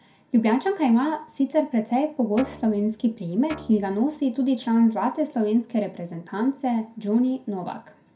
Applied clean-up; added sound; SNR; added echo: none; Guitar; 19 dB; reverberation time 0.2 s.